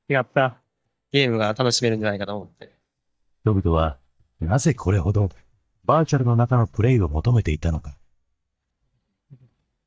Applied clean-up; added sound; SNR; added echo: neural mask model DeepFilterNet 3.